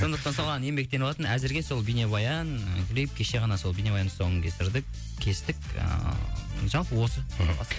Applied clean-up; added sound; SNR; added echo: none; none; none; none.